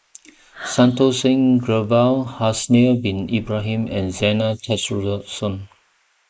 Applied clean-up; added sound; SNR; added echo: neural mask model Resemble Enhance denoiser.